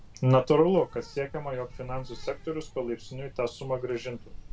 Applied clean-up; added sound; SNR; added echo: none; Insect; 15 dB; none.